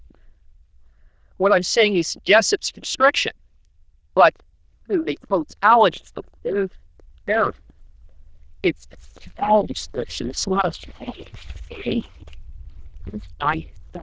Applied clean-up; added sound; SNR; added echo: neural diffusion model UNIVERSE++.